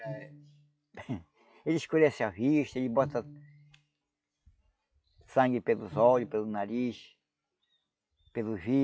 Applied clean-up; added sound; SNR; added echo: classical method log-MMSE.